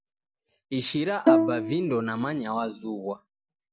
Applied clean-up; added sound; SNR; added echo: none; Bowed string instrument; -4 dB; none.